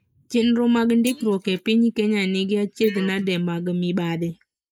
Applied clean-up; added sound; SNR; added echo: neural mask model Resemble Enhance denoiser.